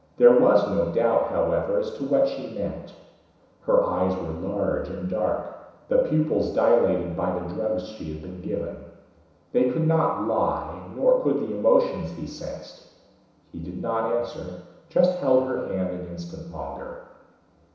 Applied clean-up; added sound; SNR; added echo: none; none; none; reverberation time 1.0 s.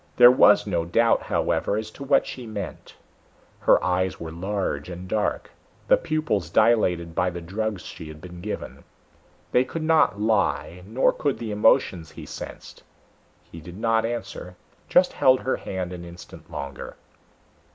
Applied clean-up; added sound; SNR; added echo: none; none; none; none.